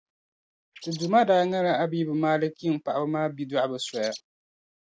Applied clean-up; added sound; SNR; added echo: none; Bird; 14 dB; none.